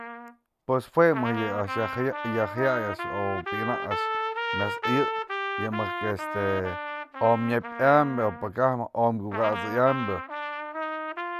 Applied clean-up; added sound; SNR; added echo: none; Trumpet; 6 dB; none.